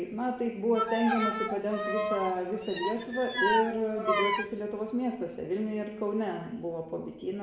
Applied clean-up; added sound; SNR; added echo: none; Bowed string instrument; 1 dB; reverberation time 1.0 s.